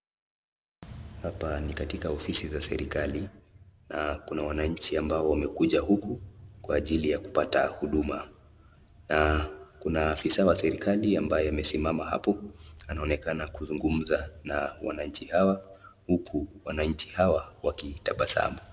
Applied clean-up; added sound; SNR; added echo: none; none; none; none.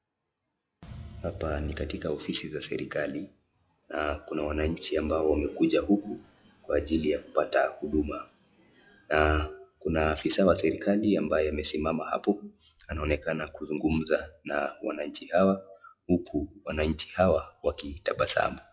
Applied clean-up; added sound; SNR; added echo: classical method log-MMSE.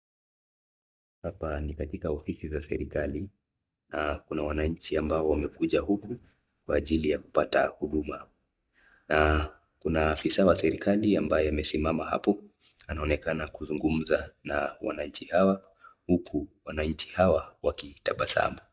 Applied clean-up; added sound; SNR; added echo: neural mask model DeepFilterNet 3.